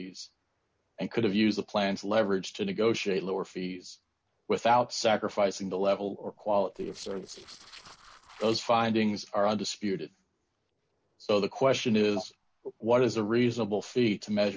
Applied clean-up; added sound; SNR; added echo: neural separator model SepFormer DNS4.